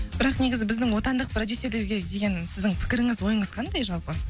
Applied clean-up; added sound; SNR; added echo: none; none; none; none.